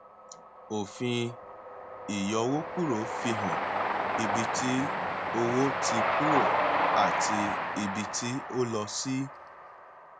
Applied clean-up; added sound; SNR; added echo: none; Train; -2 dB; none.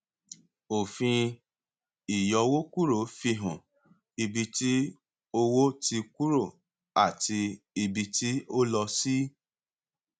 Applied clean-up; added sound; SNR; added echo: none; none; none; none.